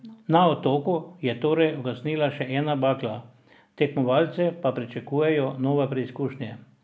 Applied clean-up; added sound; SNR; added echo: none; none; none; none.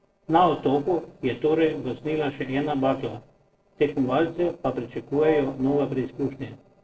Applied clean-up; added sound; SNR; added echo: neural separator model SepFormer DNS4.